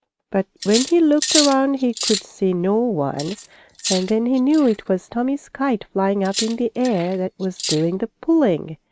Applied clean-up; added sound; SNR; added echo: neural mask model RNNoise.